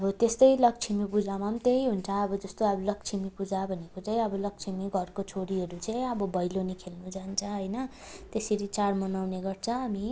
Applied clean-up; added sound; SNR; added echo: none; none; none; none.